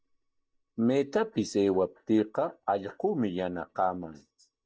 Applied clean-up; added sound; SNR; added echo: neural mask model DeepFilterNet 3.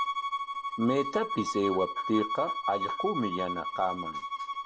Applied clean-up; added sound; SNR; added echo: none; Bowed string instrument; 2 dB; none.